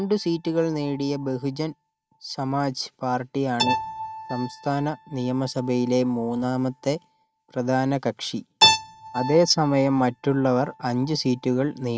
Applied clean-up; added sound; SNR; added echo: neural mask model RNNoise.